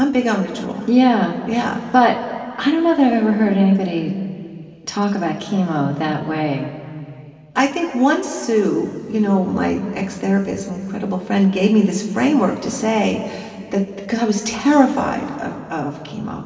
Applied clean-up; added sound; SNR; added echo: none; none; none; reverberation time 2.5 s.